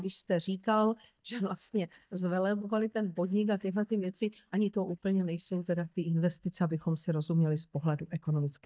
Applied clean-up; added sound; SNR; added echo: neural mask model DeepFilterNet 3.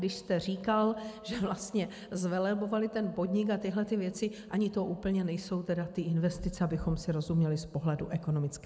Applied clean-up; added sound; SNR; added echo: none; none; none; none.